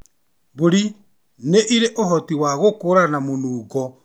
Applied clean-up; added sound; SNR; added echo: none; none; none; none.